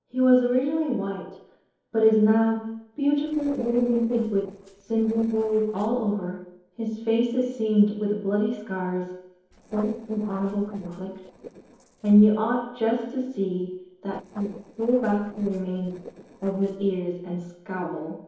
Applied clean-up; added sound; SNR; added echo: neural separator model SepFormer DNS4.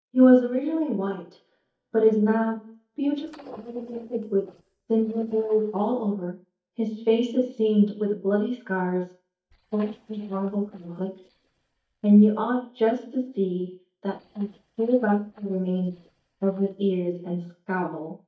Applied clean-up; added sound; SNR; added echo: neural mask model DeepFilterNet 3.